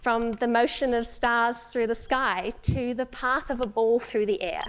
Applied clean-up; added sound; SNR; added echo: none; Mechanisms; 19 dB; none.